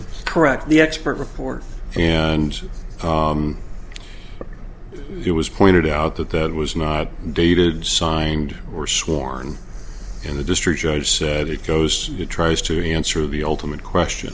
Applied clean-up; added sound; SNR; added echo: none; none; none; none.